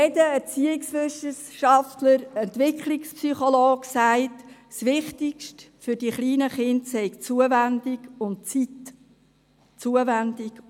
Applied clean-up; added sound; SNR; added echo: none; none; none; none.